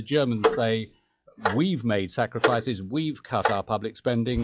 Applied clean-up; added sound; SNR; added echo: classical method log-MMSE.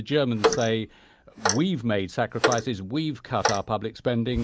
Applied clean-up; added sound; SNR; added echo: none; Clock; 3 dB; none.